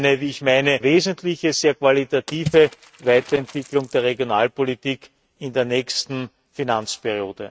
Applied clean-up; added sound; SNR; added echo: neural mask model RNNoise.